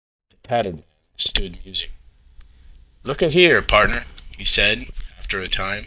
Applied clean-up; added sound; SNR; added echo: neural mask model DeepFilterNet 3.